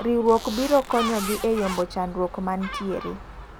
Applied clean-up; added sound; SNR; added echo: none; Gull, seagull + Zipper (clothing); 10 dB; none.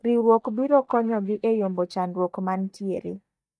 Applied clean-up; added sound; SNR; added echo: neural mask model DeepFilterNet 3.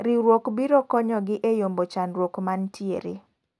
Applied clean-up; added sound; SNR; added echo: none; none; none; none.